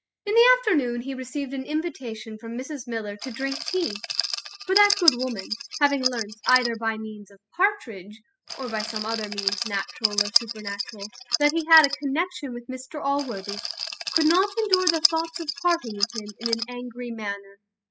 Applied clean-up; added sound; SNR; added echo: classical method spectral subtraction.